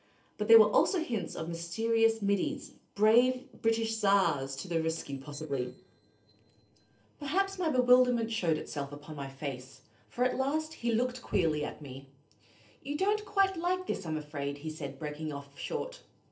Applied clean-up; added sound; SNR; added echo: neural separator model SepFormer DNS4.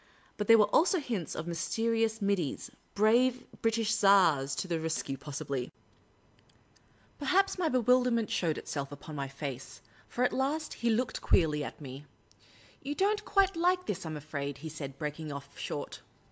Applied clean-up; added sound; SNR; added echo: none; none; none; none.